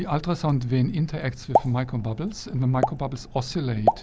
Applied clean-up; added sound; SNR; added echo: none; Explosion; 4 dB; none.